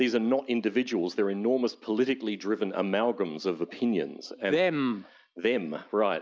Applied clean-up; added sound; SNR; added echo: none; none; none; none.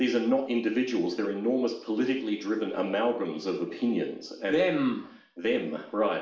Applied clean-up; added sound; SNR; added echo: none; none; none; reverberation time 0.5 s.